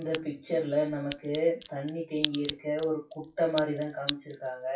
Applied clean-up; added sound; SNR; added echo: classical method WPE with log-MMSE.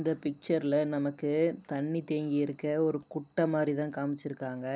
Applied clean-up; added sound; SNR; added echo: none; none; none; none.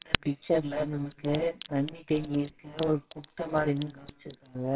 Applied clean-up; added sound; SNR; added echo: neural separator model SepFormer WHAMR!.